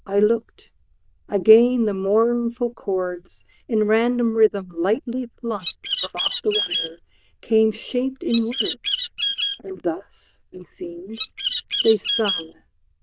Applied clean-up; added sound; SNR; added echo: neural diffusion model UNIVERSE++.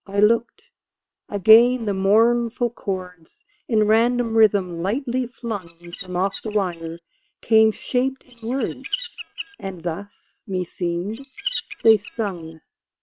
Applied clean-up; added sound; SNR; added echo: neural separator model SepFormer WHAM!.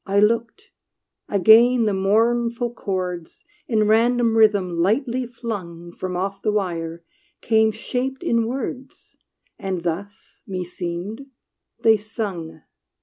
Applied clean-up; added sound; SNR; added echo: none; none; none; none.